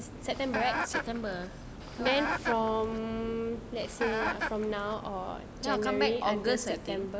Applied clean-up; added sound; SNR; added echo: none; Chicken, rooster; 4 dB; none.